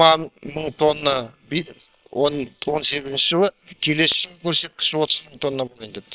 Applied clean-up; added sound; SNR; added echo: neural separator model SepFormer WHAM!.